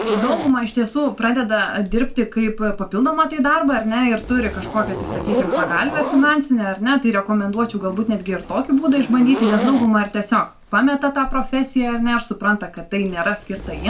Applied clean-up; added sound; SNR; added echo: none; Zipper (clothing); 10 dB; reverberation time 0.2 s.